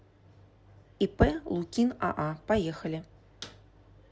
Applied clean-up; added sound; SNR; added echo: none; none; none; none.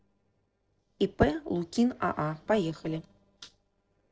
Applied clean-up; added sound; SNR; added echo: neural separator model SepFormer DNS4.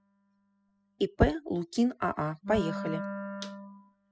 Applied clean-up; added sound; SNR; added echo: classical method spectral subtraction.